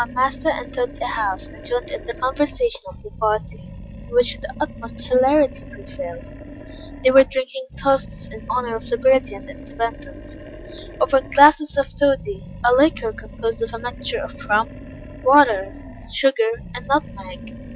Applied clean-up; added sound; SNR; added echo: none; Animal; 14 dB; none.